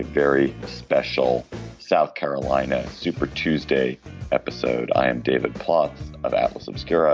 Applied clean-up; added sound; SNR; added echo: none; none; none; none.